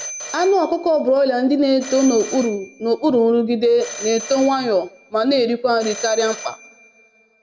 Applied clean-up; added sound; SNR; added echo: none; Telephone; 16 dB; reverberation time 0.8 s.